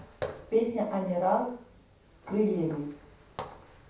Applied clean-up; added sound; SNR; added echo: none; Walk, footsteps; 14 dB; reverberation time 0.7 s.